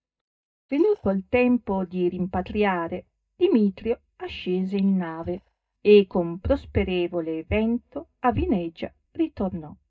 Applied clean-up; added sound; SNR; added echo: neural mask model DeepFilterNet 3.